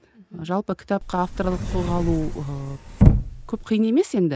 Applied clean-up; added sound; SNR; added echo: none; Sliding door / Slam / Wood; -2 dB; none.